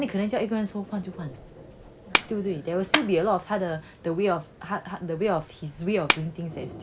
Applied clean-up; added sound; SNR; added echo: none; Clapping; 5 dB; none.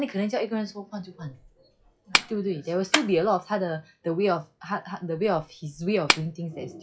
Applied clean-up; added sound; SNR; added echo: classical method log-MMSE.